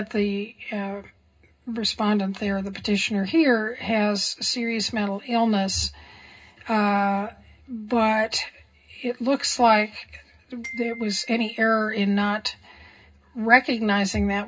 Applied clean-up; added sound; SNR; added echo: none; Glockenspiel; 19 dB; reverberation time 0.2 s.